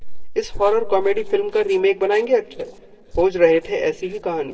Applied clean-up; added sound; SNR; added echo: neural separator model SepFormer DNS4.